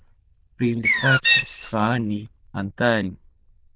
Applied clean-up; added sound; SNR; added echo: neural diffusion model UNIVERSE++.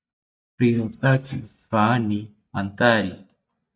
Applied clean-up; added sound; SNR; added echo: neural mask model DeepFilterNet 3.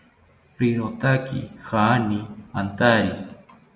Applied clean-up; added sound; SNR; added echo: none; none; none; none.